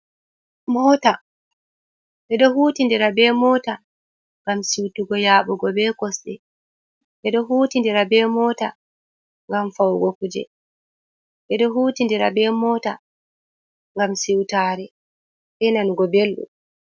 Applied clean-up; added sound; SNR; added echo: none; none; none; none.